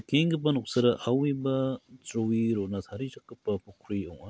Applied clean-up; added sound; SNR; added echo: none; none; none; none.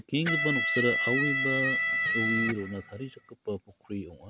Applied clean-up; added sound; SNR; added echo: none; Electric guitar; -3 dB; none.